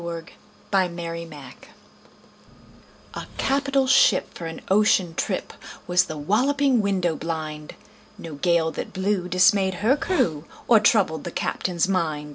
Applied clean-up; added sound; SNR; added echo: none; Hiss; 15 dB; none.